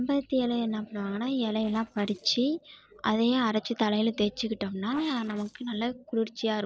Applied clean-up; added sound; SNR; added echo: neural separator model SepFormer DNS4.